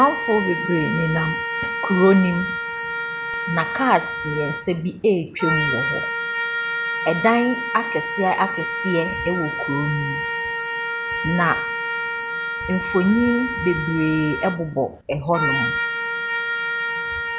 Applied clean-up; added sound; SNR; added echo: none; Trumpet; 3 dB; none.